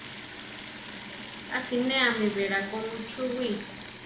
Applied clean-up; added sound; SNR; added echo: none; Sink (filling or washing) / Water tap, faucet; 5 dB; reverberation time 0.6 s.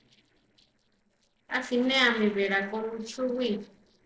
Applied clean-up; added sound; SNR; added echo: neural separator model SepFormer DNS4.